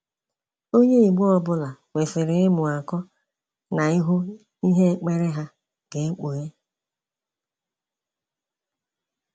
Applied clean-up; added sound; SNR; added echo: none; none; none; none.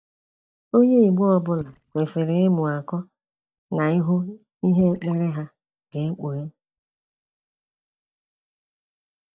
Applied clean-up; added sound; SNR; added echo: neural mask model DeepFilterNet 3.